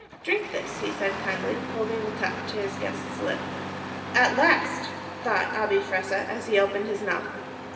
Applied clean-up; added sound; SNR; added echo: none; Engine starting; 8 dB; reverberation time 2.5 s.